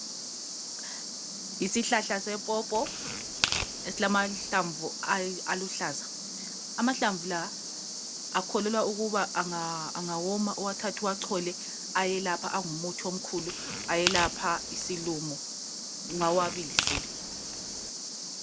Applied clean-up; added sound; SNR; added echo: none; Tearing + Cricket; 4 dB; none.